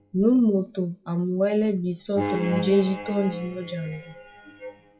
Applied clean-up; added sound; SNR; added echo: classical method WPE with log-MMSE.